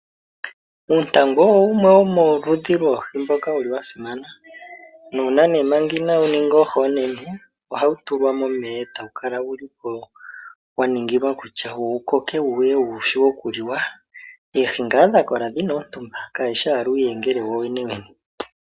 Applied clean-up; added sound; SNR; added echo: none; none; none; none.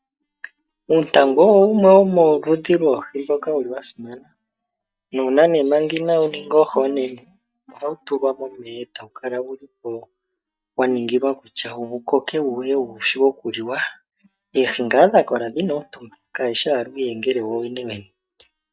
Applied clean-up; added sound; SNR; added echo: neural mask model DeepFilterNet 3.